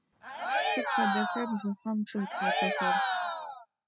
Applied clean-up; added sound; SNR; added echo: classical method spectral subtraction.